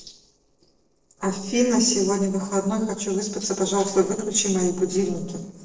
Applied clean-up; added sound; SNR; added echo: neural separator model SepFormer DNS4.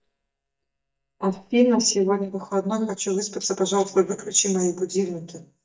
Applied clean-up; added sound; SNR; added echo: neural mask model DeepFilterNet 3.